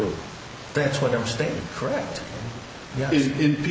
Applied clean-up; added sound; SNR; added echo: none; none; none; none.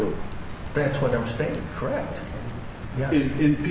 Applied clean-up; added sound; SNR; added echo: none; Typing; 8 dB; reverberation time 0.8 s.